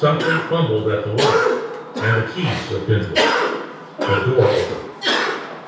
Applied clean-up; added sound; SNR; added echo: none; Cough; 1 dB; reverberation time 0.6 s.